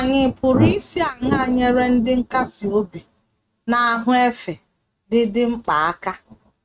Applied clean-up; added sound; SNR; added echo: neural mask model RNNoise.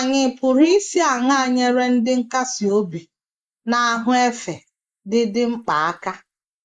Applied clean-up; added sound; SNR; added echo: neural mask model Resemble Enhance denoiser.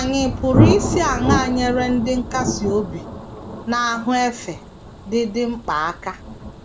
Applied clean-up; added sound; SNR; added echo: none; Thunder; 2 dB; none.